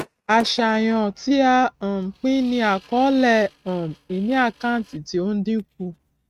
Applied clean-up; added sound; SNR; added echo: neural mask model RNNoise.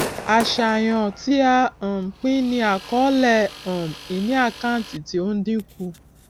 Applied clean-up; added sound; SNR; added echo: none; Gunshot, gunfire / Fireworks + Tools; 15 dB; none.